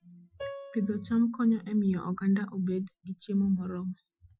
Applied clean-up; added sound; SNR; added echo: classical method Wiener filter.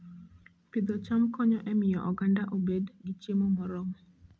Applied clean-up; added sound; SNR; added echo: none; none; none; none.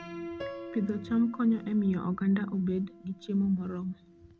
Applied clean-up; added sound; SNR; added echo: none; Piano + Piano; 15 dB; none.